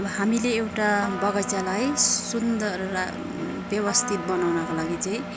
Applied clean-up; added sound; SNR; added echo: none; Trumpet + Engine; 8 dB; none.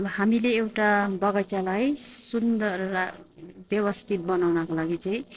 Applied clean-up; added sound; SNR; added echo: neural separator model SepFormer DNS4.